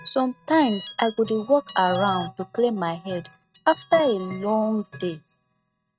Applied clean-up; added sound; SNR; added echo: neural mask model RNNoise.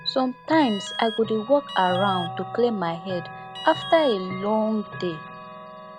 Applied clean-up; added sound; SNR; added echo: none; Chime / Clock + Alarm; 11 dB; none.